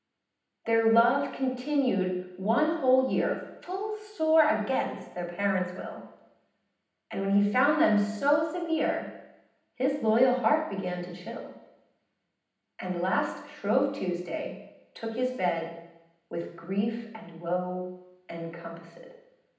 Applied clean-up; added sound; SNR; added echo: none; none; none; reverberation time 0.9 s.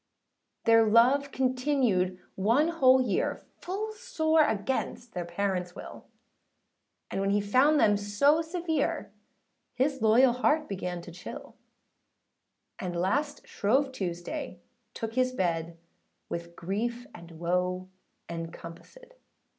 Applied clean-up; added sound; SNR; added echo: none; none; none; none.